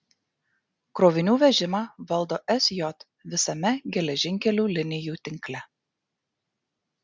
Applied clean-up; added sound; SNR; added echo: none; none; none; none.